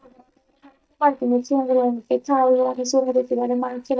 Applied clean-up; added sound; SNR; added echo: neural mask model DeepFilterNet 3.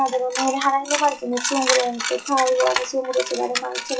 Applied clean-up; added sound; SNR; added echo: classical method WPE with log-MMSE.